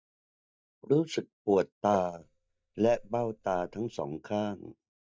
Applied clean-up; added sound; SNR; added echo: neural mask model DeepFilterNet 3.